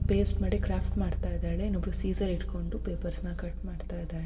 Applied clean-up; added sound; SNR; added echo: none; Bass guitar; -2 dB; reverberation time 1.6 s.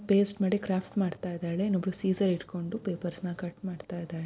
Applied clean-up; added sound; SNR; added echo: none; none; none; none.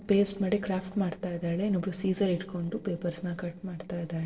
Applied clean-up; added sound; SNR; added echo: neural separator model SepFormer DNS4.